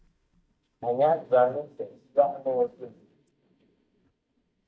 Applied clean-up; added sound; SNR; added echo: neural mask model DeepFilterNet 3.